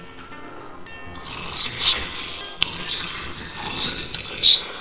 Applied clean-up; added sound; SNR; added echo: neural separator model SepFormer WHAMR!.